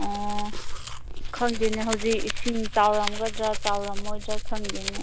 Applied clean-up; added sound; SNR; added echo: none; Domestic sounds, home sounds; -1 dB; none.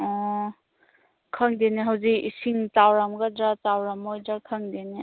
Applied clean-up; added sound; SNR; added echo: none; none; none; none.